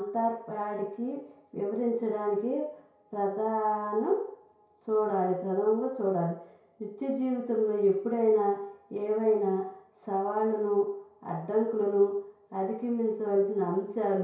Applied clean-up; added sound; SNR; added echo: none; none; none; reverberation time 0.6 s.